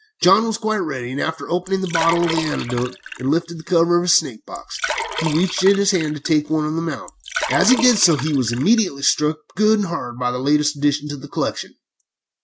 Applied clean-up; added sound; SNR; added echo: none; Liquid; 9 dB; none.